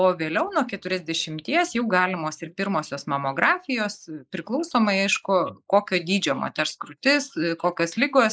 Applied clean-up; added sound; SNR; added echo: neural mask model Resemble Enhance denoiser.